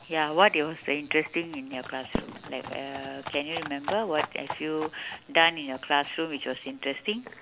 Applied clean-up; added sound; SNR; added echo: none; Fireworks + Livestock, farm animals, working animals; 12 dB; none.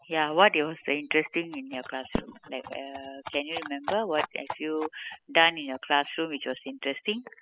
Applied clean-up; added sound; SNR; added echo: classical method spectral subtraction.